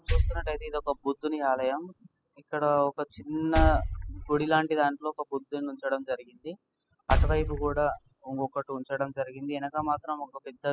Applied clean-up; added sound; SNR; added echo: classical method spectral subtraction.